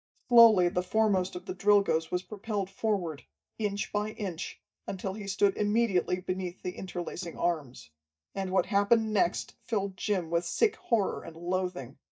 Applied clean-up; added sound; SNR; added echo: neural mask model DeepFilterNet 3.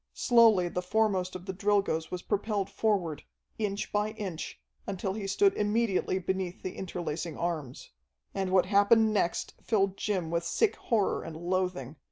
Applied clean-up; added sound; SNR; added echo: none; none; none; none.